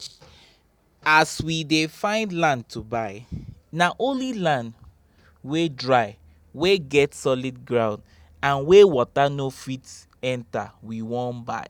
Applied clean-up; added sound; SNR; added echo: none; none; none; none.